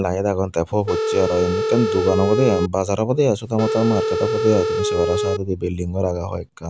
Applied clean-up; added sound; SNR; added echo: none; Telephone; 1 dB; none.